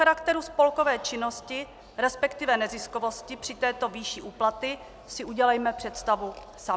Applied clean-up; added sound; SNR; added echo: none; none; none; none.